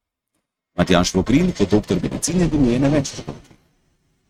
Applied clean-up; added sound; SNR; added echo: neural mask model RNNoise.